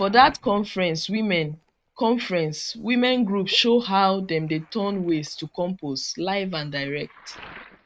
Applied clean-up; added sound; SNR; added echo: neural mask model RNNoise.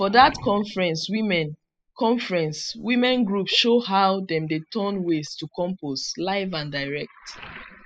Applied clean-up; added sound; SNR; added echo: classical method spectral subtraction.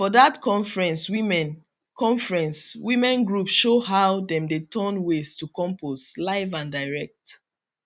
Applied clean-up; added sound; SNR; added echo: none; none; none; none.